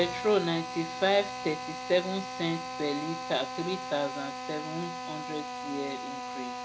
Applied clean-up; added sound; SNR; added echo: none; Drill; 6 dB; none.